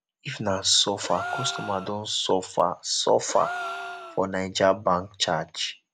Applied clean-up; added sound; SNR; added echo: none; Gasp; 11 dB; none.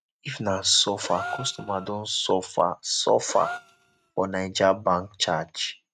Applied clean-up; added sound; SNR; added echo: neural mask model RNNoise.